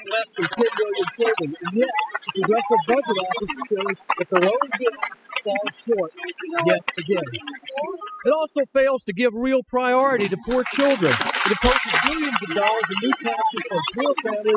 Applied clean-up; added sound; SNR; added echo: classical method spectral subtraction.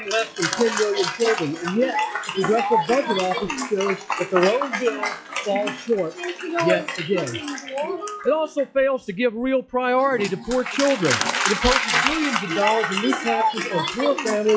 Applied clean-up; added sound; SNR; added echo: classical method log-MMSE.